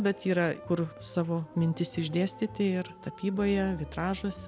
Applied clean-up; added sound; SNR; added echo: none; none; none; none.